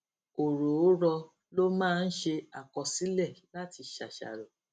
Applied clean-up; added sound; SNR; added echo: none; none; none; none.